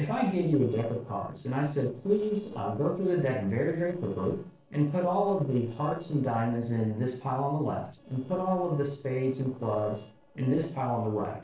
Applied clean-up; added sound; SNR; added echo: neural separator model SepFormer DNS4.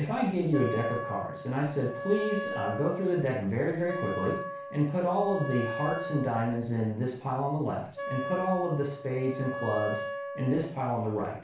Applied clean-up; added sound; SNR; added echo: none; Wind instrument, woodwind instrument; 7 dB; reverberation time 0.4 s.